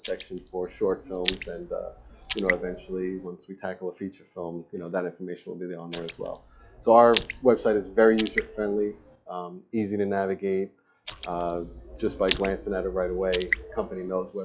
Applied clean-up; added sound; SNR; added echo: classical method log-MMSE.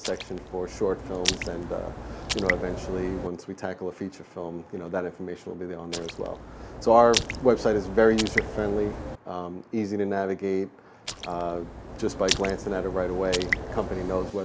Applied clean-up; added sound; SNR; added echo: none; Raindrop; 6 dB; none.